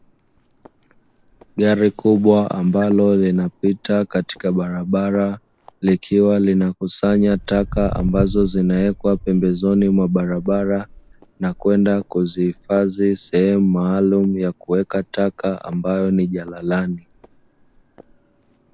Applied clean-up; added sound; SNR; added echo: none; Walk, footsteps; 17 dB; none.